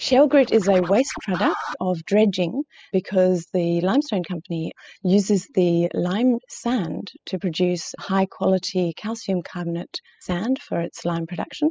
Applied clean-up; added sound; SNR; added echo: classical method spectral subtraction.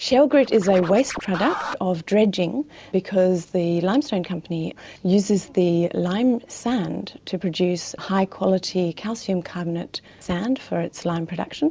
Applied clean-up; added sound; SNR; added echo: none; Scratching (performance technique); 9 dB; none.